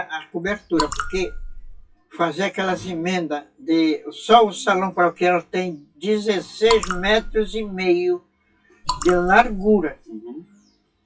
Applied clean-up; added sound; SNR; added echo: classical method WPE with log-MMSE.